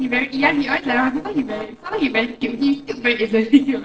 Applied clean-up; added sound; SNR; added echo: neural separator model SepFormer DNS4.